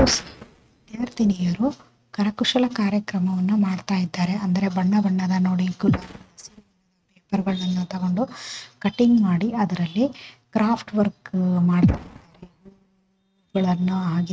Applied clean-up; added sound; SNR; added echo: neural mask model RNNoise.